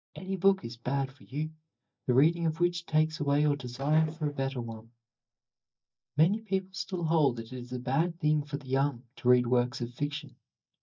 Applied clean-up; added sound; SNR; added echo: neural mask model DeepFilterNet 3.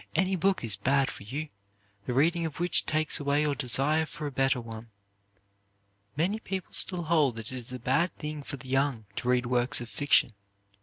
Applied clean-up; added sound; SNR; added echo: none; none; none; none.